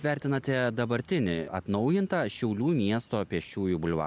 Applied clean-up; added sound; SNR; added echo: none; none; none; none.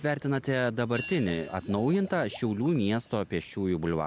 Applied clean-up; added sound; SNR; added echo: none; Water / Liquid + Hi-hat; 19 dB; none.